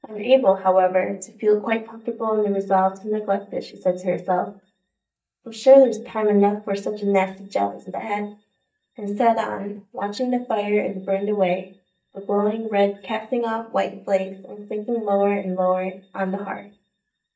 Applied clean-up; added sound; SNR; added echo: neural mask model DeepFilterNet 3.